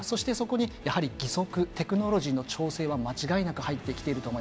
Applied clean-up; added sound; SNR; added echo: none; none; none; none.